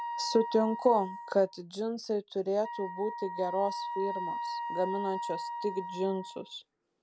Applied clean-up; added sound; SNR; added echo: none; Wind instrument, woodwind instrument; 7 dB; none.